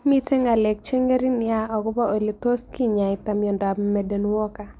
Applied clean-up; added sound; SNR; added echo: none; none; none; none.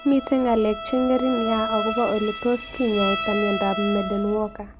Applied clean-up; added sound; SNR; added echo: none; Bowed string instrument; 7 dB; none.